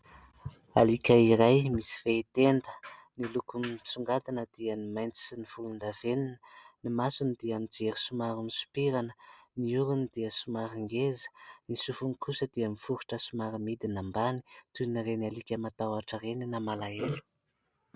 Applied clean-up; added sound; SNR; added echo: none; none; none; none.